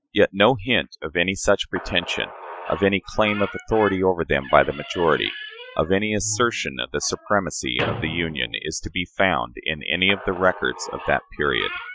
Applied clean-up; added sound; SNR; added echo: classical method Wiener filter.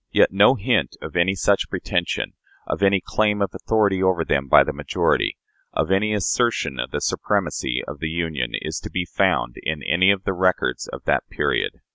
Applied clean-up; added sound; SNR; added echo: none; none; none; none.